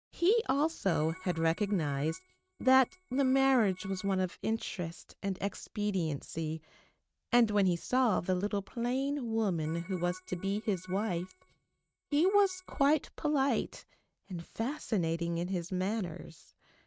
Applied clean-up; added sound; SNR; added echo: neural mask model RNNoise.